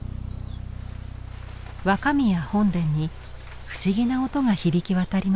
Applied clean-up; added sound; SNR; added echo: none; Bass guitar; 13 dB; none.